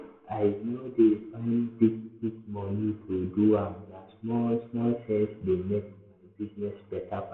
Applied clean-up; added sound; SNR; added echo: none; none; none; reverberation time 0.6 s.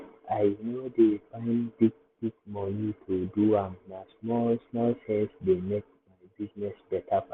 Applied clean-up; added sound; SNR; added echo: none; none; none; none.